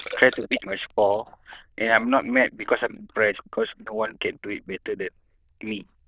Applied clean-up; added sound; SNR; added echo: neural diffusion model UNIVERSE++.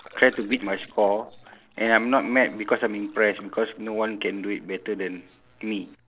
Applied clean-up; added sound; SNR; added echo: neural separator model SepFormer DNS4.